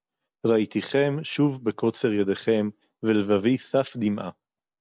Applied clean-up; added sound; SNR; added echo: none; none; none; none.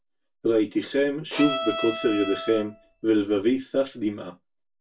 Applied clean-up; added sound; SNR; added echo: none; Bowed string instrument; 6 dB; reverberation time 0.2 s.